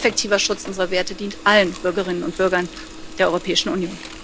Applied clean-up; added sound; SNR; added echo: none; Chewing, mastication + Printer; 14 dB; none.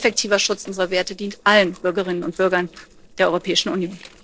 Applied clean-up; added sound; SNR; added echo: neural separator model SepFormer DNS4.